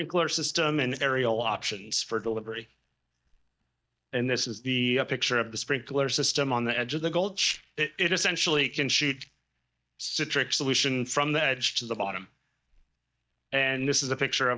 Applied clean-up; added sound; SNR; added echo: neural mask model DeepFilterNet 3.